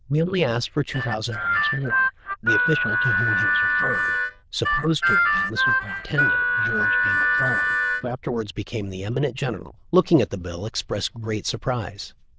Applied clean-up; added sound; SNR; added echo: neural diffusion model UNIVERSE++.